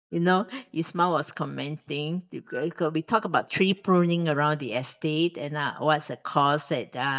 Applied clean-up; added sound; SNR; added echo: neural mask model DeepFilterNet 3.